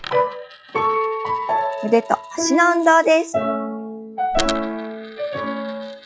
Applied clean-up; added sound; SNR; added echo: classical method log-MMSE.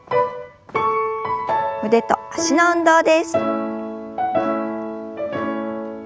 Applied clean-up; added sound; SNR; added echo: none; none; none; none.